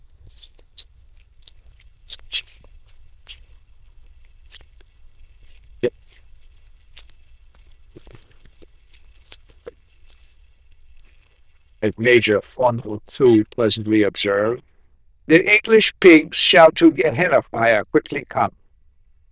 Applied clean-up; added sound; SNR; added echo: neural diffusion model UNIVERSE++.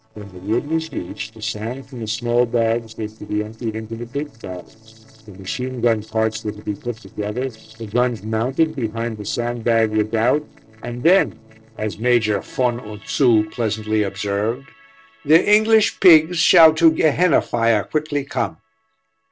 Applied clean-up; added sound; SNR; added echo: neural separator model SepFormer DNS4.